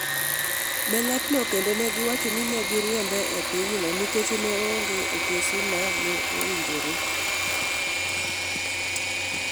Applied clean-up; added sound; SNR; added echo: none; Engine / Mechanisms; -3 dB; none.